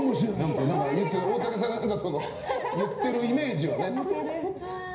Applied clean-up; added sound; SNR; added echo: none; none; none; reverberation time 0.5 s.